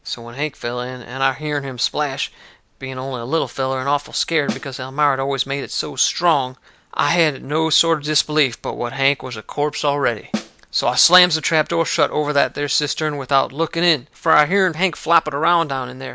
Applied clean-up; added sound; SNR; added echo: none; Snare drum; 7 dB; none.